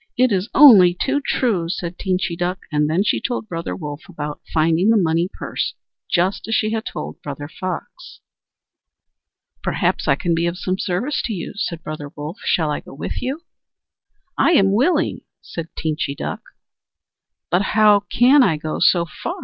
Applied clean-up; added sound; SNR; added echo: none; none; none; none.